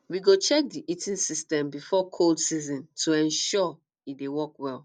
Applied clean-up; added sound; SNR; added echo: none; none; none; none.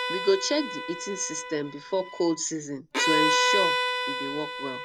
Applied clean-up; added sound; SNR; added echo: none; Bowed string instrument; -1 dB; none.